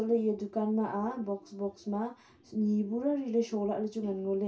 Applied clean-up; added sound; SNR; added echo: none; none; none; reverberation time 0.2 s.